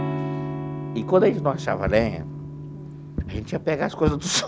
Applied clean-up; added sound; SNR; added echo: none; Fireworks + Electric guitar / Strum; 5 dB; none.